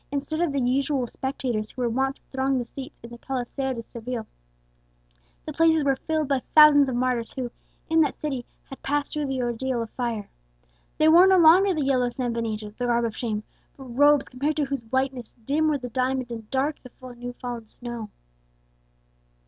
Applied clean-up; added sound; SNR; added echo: none; none; none; none.